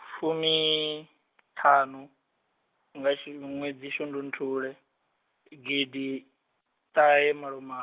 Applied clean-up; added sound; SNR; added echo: none; none; none; none.